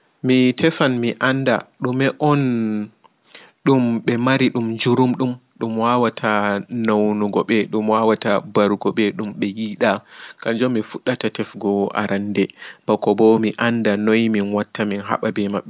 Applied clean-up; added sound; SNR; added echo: none; none; none; none.